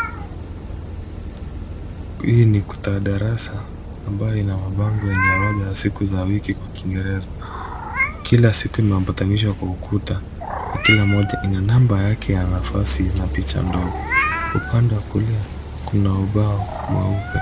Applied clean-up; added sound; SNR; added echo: none; Meow + Car passing by / Idling / Accelerating, revving, vroom; 6 dB; none.